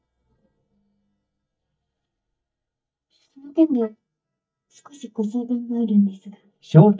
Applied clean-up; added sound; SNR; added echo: neural mask model DeepFilterNet 3.